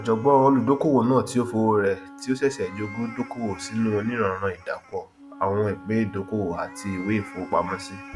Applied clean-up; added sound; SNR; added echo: none; Wind instrument, woodwind instrument + Meow; 18 dB; none.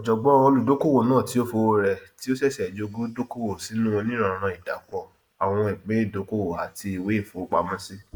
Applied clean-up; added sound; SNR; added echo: neural mask model Resemble Enhance denoiser.